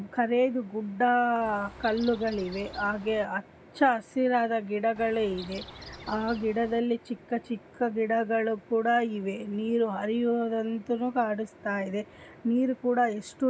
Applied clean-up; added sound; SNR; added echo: none; Chirp, tweet; 18 dB; none.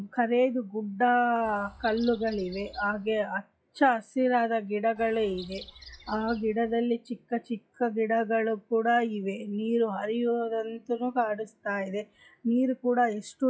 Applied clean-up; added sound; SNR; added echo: classical method log-MMSE.